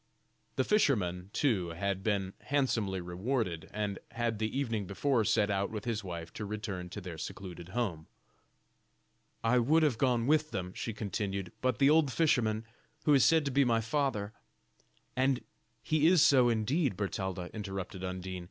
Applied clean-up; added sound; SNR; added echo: none; none; none; none.